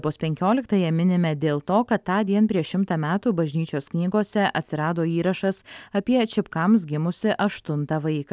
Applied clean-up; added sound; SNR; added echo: none; none; none; none.